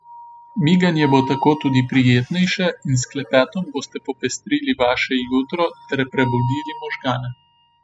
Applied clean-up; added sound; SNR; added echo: classical method spectral subtraction.